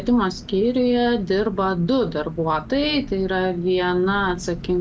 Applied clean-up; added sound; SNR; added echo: none; Engine; 16 dB; none.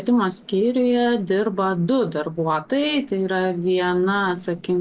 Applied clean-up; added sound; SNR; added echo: neural separator model SepFormer DNS4.